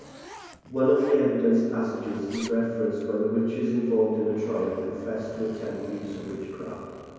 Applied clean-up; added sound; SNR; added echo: none; Zipper (clothing); 20 dB; reverberation time 2.2 s.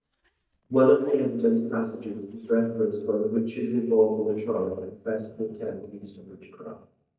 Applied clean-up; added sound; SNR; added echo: neural mask model DeepFilterNet 3.